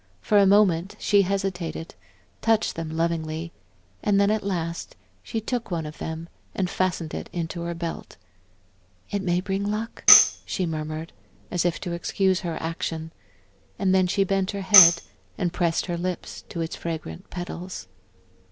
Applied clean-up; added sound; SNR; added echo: none; Tambourine; -2 dB; none.